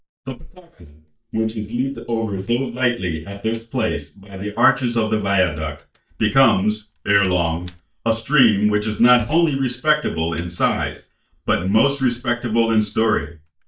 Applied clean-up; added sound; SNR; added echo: neural mask model DeepFilterNet 3.